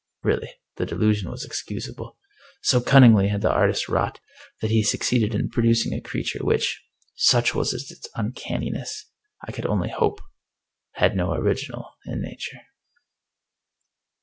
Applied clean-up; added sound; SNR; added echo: none; none; none; none.